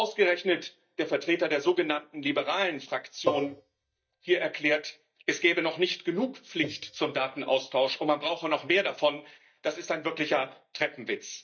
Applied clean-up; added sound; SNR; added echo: neural mask model DeepFilterNet 3.